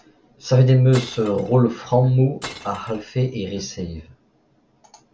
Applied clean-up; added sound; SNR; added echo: none; Glass; 18 dB; none.